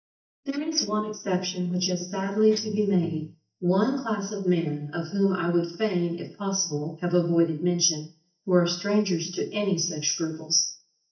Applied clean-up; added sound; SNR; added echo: neural mask model DeepFilterNet 3.